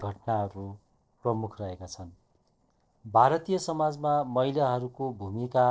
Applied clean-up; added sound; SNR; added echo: neural separator model SepFormer DNS4.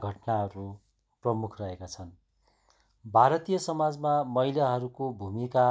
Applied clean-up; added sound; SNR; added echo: none; none; none; none.